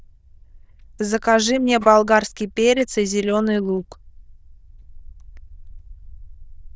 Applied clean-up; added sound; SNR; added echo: neural diffusion model UNIVERSE++.